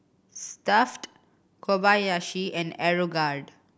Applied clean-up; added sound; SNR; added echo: none; none; none; none.